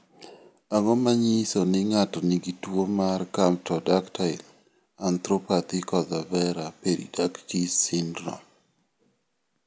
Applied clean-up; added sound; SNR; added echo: none; none; none; none.